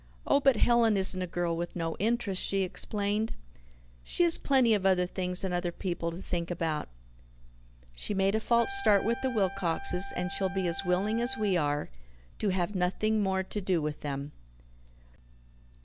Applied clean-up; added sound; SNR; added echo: none; Trumpet; 13 dB; none.